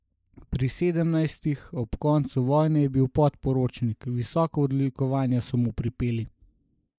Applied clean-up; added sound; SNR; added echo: neural mask model Resemble Enhance denoiser.